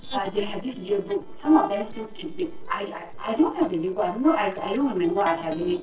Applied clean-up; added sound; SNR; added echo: neural separator model SepFormer DNS4.